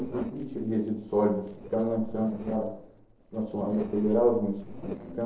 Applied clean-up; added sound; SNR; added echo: neural separator model SepFormer DNS4.